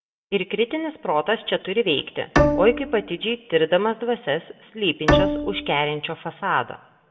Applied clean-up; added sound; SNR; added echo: none; Bowed string instrument; 0 dB; reverberation time 1.2 s.